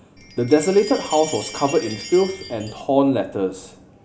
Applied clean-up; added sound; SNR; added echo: none; Chime; 15 dB; none.